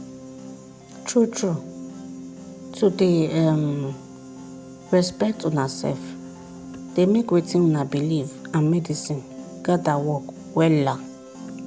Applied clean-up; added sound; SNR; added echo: none; Piano; 14 dB; none.